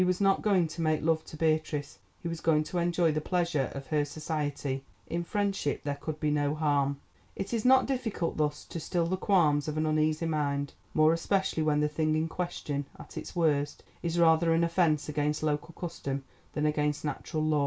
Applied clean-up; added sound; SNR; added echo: none; none; none; none.